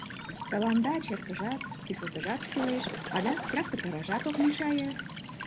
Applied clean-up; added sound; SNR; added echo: none; Walk, footsteps / Stream / Trickle, dribble / Chirp, tweet; 5 dB; none.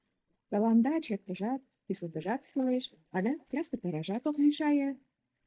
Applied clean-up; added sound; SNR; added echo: neural mask model DeepFilterNet 3.